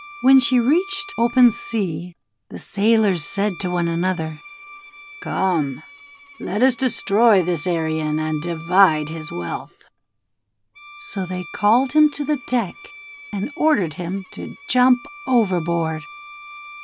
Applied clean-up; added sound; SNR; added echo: none; Bowed string instrument; 19 dB; none.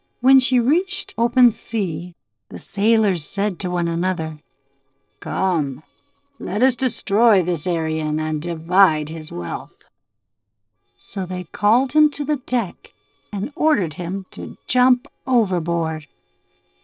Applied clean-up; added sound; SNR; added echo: neural separator model SepFormer DNS4.